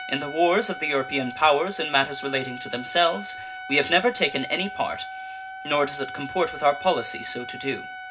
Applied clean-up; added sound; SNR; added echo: none; Trumpet; 12 dB; reverberation time 0.4 s.